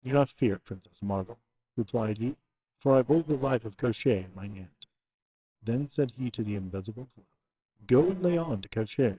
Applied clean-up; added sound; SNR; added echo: neural separator model SepFormer WHAMR!.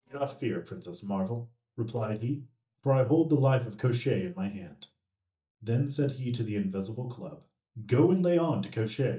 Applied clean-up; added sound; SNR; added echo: neural mask model DeepFilterNet 3.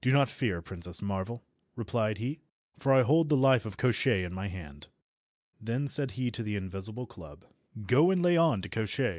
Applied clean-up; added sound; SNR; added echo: none; none; none; none.